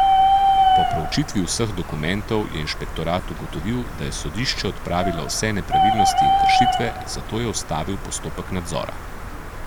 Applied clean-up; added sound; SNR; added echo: none; Bird; -5 dB; none.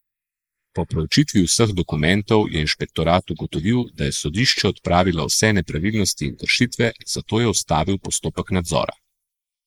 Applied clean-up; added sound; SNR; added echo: neural mask model Resemble Enhance denoiser.